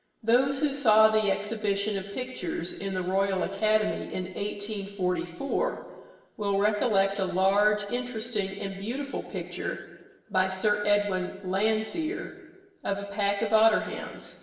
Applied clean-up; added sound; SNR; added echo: none; none; none; reverberation time 1.2 s.